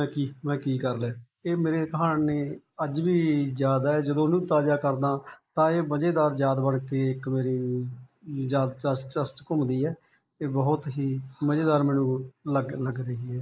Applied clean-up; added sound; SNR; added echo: neural mask model Resemble Enhance denoiser.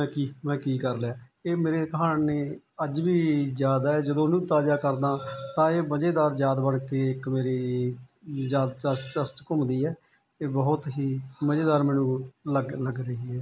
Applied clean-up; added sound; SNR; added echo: none; none; none; none.